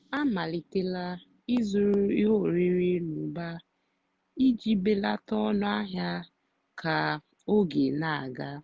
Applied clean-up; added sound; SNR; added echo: none; none; none; none.